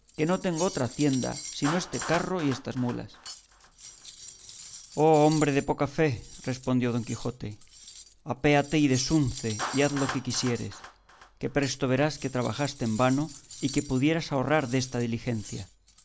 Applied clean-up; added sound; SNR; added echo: none; Clapping + Cutlery, silverware; 14 dB; none.